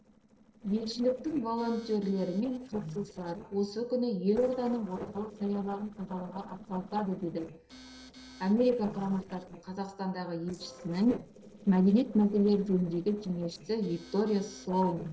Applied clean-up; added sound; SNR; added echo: neural separator model SepFormer DNS4.